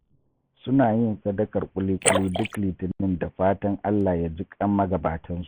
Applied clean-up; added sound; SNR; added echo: neural mask model Resemble Enhance denoiser.